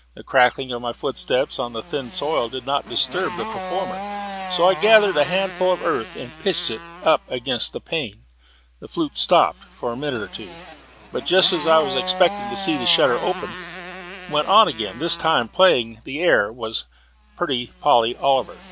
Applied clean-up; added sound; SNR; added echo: none; Motorcycle; 13 dB; none.